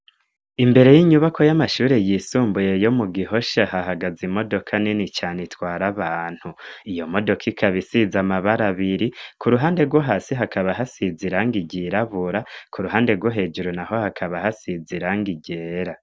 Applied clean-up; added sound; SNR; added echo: none; none; none; none.